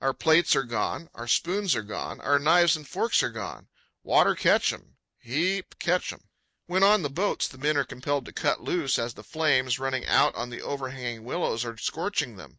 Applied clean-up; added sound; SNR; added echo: none; none; none; none.